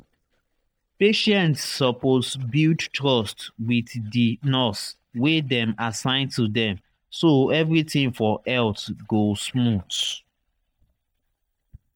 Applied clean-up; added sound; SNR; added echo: neural mask model DeepFilterNet 3.